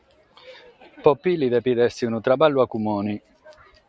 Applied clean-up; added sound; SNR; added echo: none; none; none; none.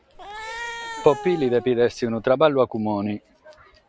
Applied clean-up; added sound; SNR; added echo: none; Cat; 12 dB; none.